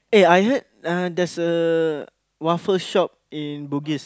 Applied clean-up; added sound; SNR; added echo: none; none; none; none.